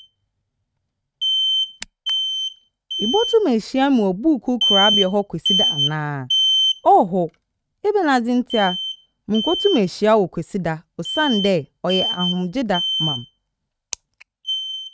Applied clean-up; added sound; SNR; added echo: neural mask model RNNoise.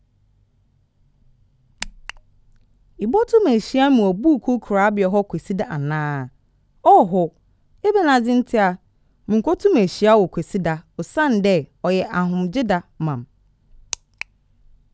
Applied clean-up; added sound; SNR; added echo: none; none; none; none.